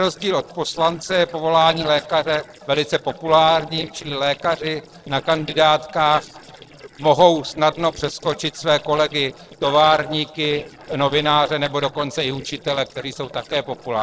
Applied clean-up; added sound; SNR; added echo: neural separator model SepFormer DNS4.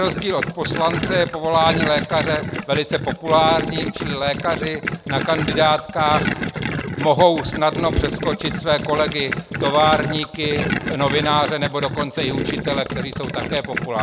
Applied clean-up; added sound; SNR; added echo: none; Gurgling; 4 dB; none.